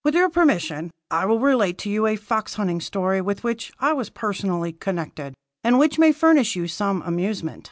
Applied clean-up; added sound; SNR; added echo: none; none; none; none.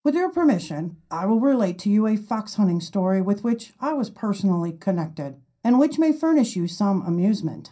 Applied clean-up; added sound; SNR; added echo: none; none; none; reverberation time 0.3 s.